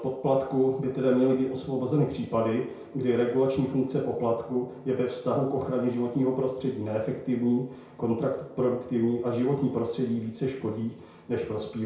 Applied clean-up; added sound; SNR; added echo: none; none; none; reverberation time 0.6 s.